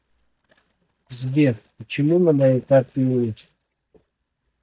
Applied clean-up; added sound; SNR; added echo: neural mask model DeepFilterNet 3.